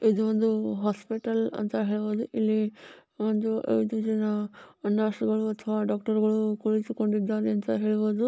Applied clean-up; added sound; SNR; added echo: none; none; none; none.